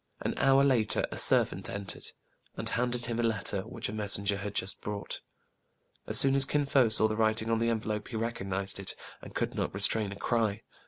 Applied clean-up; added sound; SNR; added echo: none; none; none; none.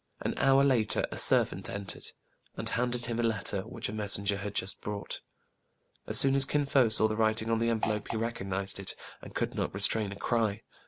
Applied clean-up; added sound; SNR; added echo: none; Fart; 8 dB; none.